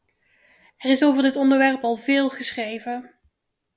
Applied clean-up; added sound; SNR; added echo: none; none; none; none.